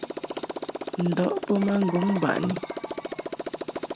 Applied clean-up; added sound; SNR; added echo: none; Motorcycle; 6 dB; none.